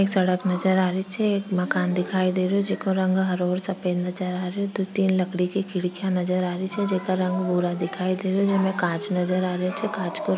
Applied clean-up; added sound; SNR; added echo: none; none; none; none.